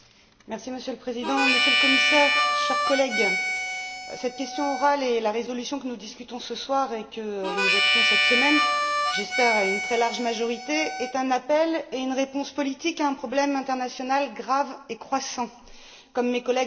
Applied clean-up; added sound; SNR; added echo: none; Harmonica; -3 dB; reverberation time 2.8 s.